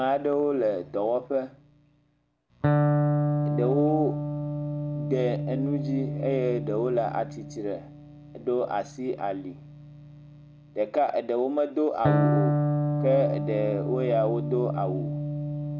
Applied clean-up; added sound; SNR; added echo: none; Electric guitar; 1 dB; none.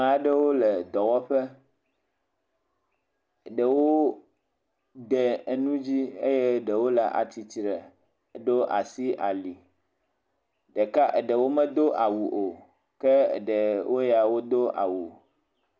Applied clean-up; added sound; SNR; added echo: none; none; none; none.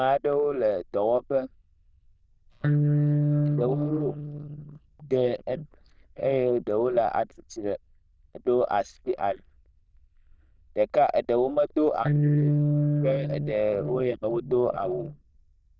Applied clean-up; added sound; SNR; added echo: neural diffusion model UNIVERSE++.